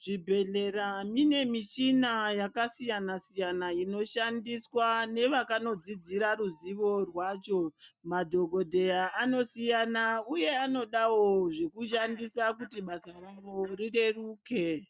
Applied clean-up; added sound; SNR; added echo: neural mask model DeepFilterNet 3.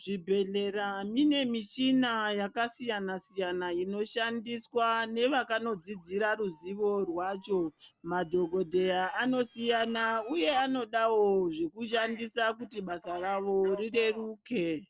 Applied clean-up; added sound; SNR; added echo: neural separator model SepFormer DNS4.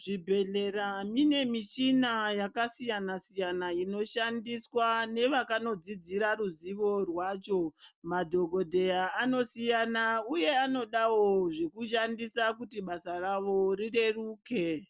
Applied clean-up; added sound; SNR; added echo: none; none; none; none.